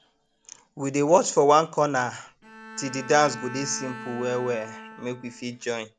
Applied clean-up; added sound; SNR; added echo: none; Bowed string instrument; 17 dB; none.